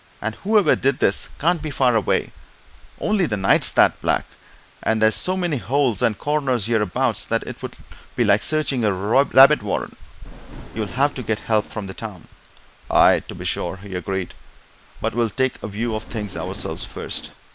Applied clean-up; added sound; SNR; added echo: none; Thunder; 15 dB; none.